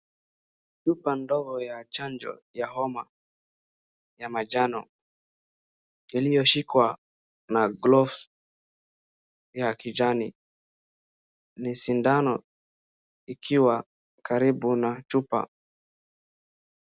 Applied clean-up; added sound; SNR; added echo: none; none; none; none.